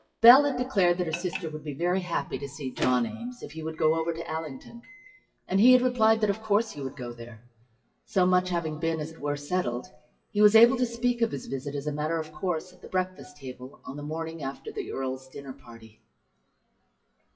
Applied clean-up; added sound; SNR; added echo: classical method WPE with log-MMSE.